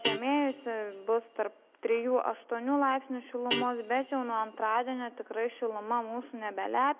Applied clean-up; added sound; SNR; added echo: none; Guitar; 10 dB; none.